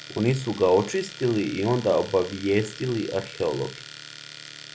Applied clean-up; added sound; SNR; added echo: none; Domestic sounds, home sounds; 16 dB; none.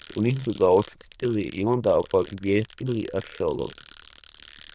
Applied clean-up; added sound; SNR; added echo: neural diffusion model UNIVERSE++.